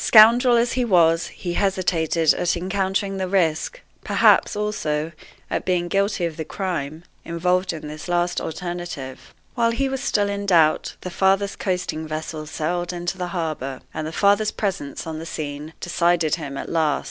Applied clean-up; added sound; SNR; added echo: none; none; none; none.